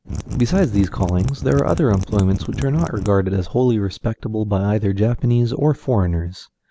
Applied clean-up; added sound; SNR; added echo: none; Mechanisms; 8 dB; none.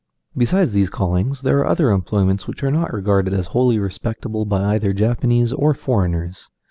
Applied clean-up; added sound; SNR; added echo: none; none; none; none.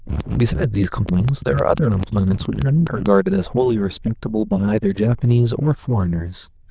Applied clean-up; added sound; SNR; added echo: neural diffusion model UNIVERSE++.